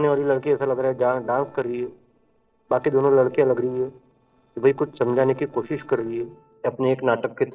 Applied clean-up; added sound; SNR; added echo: neural separator model SepFormer DNS4.